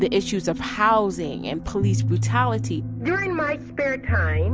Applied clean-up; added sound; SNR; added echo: none; none; none; none.